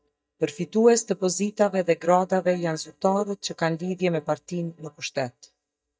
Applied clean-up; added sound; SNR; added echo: neural mask model DeepFilterNet 3.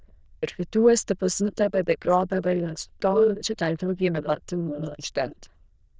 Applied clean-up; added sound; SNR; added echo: neural diffusion model UNIVERSE++.